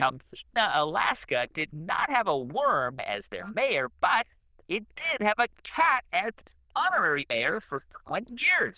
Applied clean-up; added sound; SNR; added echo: neural diffusion model UNIVERSE++.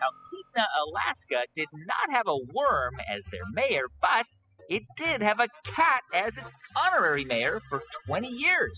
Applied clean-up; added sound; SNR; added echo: classical method spectral subtraction.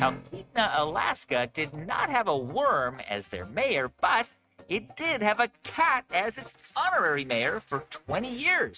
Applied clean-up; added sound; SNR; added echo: neural mask model RNNoise.